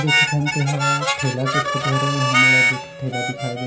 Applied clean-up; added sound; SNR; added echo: none; Harmonica; -3 dB; reverberation time 0.5 s.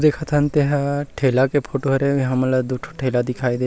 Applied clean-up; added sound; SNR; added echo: none; none; none; none.